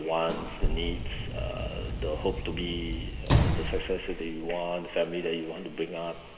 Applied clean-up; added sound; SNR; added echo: none; Sliding door / Slam; -1 dB; reverberation time 2.1 s.